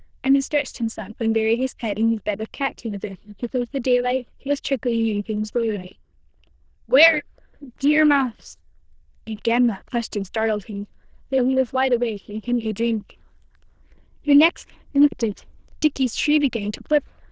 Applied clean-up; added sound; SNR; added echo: neural diffusion model UNIVERSE++.